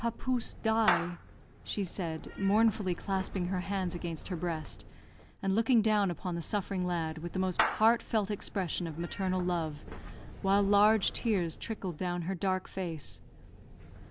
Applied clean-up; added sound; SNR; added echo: none; Meow / Clapping; 10 dB; none.